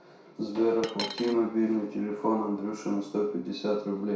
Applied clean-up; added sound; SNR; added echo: none; Coin (dropping); 7 dB; reverberation time 0.6 s.